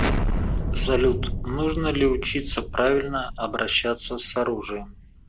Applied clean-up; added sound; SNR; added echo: none; Explosion; 3 dB; none.